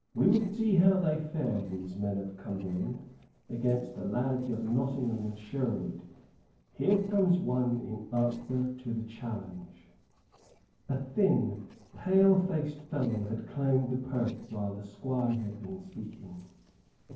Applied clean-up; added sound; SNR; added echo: neural separator model SepFormer DNS4.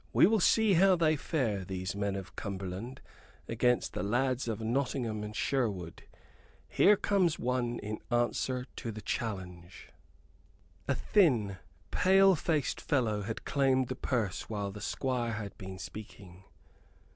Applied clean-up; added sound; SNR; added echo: none; none; none; none.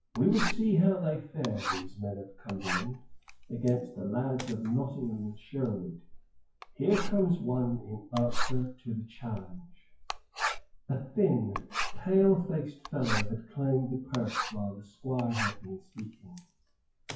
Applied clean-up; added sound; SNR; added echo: classical method WPE with log-MMSE.